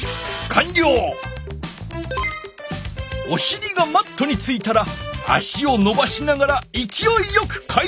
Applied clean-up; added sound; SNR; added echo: none; none; none; none.